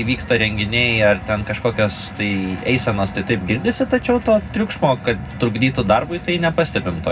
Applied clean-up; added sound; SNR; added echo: none; none; none; reverberation time 0.3 s.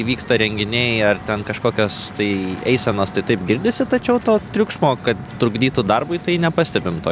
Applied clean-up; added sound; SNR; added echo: none; none; none; none.